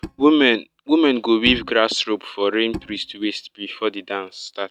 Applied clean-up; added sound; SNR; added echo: neural mask model RNNoise.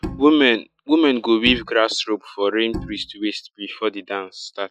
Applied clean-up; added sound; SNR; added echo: classical method Wiener filter.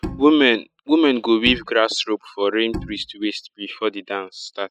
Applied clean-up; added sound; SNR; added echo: classical method spectral subtraction.